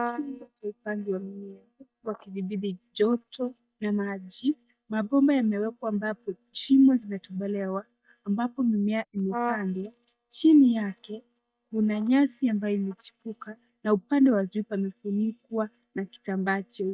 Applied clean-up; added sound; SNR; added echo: neural mask model DeepFilterNet 3.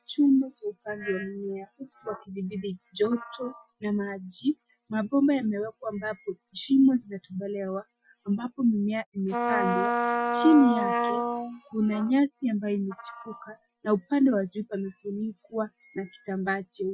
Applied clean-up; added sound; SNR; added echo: classical method Wiener filter.